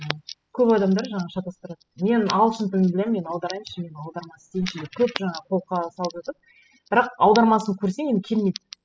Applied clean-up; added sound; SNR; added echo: classical method spectral subtraction.